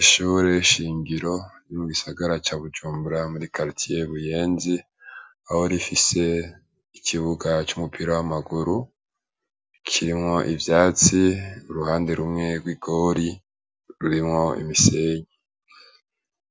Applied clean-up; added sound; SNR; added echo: none; none; none; none.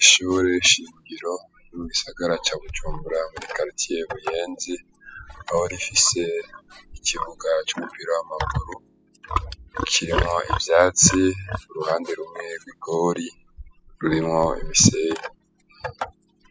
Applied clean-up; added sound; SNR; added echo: classical method spectral subtraction.